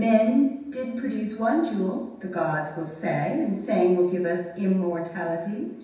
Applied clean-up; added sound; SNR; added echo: none; none; none; reverberation time 0.9 s.